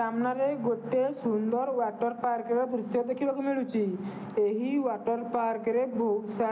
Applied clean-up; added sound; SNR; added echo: none; none; none; none.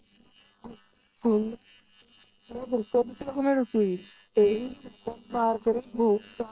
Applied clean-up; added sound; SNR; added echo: neural separator model SepFormer WHAM!.